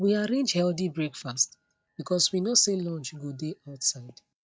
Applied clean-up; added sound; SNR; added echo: neural mask model DeepFilterNet 3.